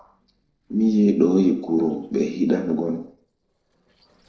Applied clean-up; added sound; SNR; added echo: neural separator model SepFormer DNS4.